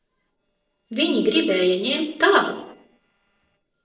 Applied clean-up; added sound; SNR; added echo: neural separator model SepFormer DNS4.